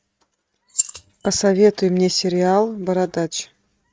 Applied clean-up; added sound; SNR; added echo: neural mask model RNNoise.